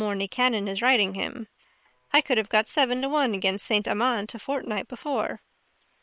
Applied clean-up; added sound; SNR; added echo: neural separator model SepFormer WHAM!.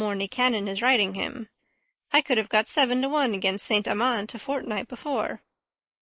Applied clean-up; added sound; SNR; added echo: neural mask model Resemble Enhance denoiser.